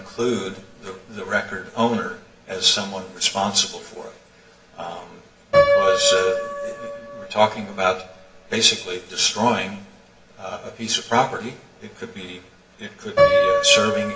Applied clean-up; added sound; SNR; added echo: none; Piano; 1 dB; reverberation time 0.7 s.